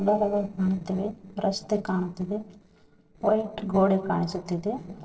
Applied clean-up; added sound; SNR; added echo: neural separator model SepFormer DNS4.